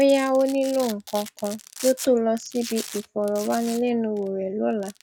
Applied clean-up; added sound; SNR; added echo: none; Domestic sounds, home sounds; 16 dB; none.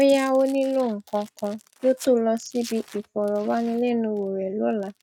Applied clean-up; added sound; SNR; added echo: neural mask model RNNoise.